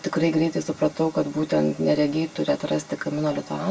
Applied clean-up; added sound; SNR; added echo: none; none; none; reverberation time 0.2 s.